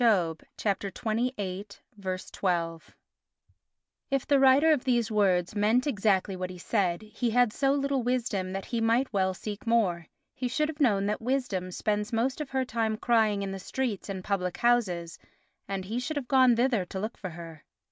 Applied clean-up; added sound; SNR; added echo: none; none; none; none.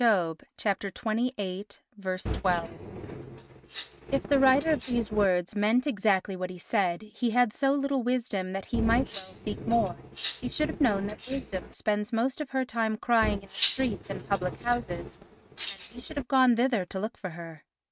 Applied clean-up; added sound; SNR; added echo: neural mask model RNNoise.